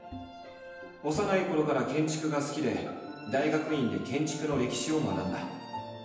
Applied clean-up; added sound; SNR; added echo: none; Bowed string instrument; 18 dB; reverberation time 1.0 s.